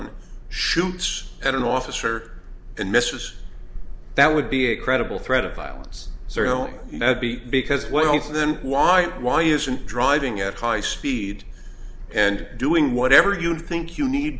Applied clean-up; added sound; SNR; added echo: none; none; none; none.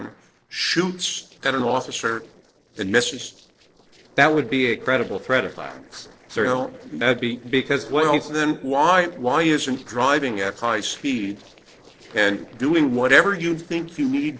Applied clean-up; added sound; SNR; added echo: neural separator model SepFormer DNS4.